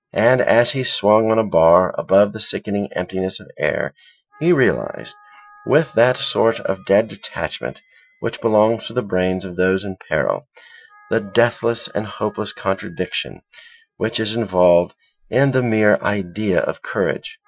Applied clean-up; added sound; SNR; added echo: classical method Wiener filter.